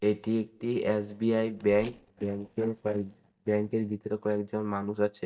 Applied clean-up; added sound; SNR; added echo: neural mask model DeepFilterNet 3.